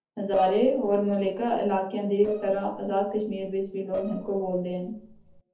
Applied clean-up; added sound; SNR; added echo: neural separator model SepFormer DNS4.